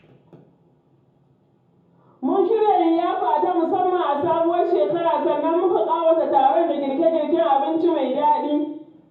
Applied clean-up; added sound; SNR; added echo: none; none; none; reverberation time 0.7 s.